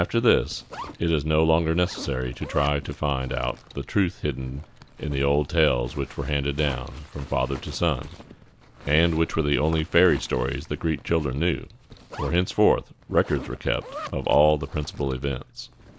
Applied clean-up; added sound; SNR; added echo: none; Zipper (clothing); 18 dB; none.